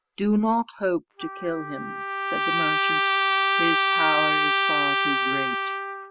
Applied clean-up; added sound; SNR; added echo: none; Trumpet; -5 dB; none.